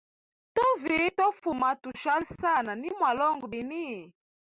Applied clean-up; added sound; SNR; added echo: none; none; none; none.